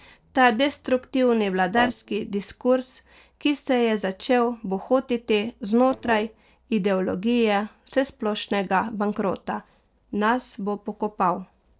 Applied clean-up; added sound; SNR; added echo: neural separator model SepFormer DNS4.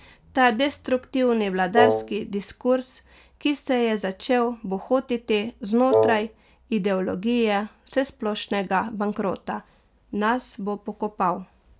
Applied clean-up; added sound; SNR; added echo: none; Wind instrument, woodwind instrument; -3 dB; none.